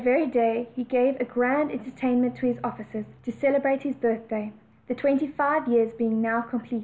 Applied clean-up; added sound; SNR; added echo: none; none; none; none.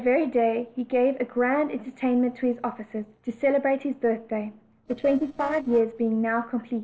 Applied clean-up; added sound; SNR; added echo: neural separator model SepFormer DNS4.